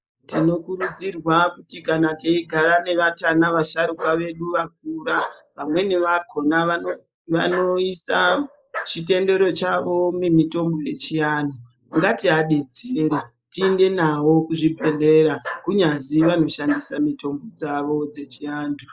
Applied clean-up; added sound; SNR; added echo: neural mask model Resemble Enhance denoiser.